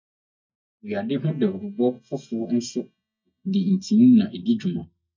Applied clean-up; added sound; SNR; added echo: neural mask model DeepFilterNet 3.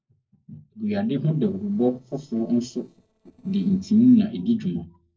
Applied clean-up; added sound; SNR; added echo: neural separator model SepFormer DNS4.